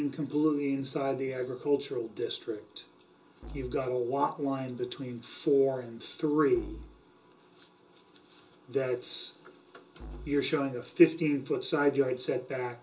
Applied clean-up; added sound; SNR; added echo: none; Musical instrument; 20 dB; reverberation time 0.2 s.